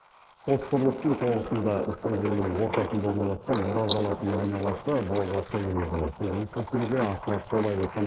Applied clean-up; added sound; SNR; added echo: neural mask model Resemble Enhance denoiser.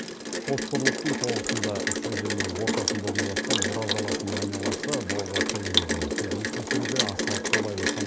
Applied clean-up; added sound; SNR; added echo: none; Rain; -5 dB; none.